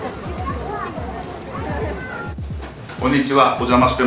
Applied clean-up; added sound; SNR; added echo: none; Drum kit; 11 dB; none.